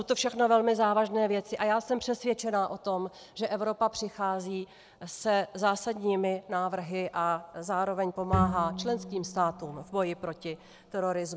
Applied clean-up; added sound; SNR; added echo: none; Bowed string instrument; 5 dB; none.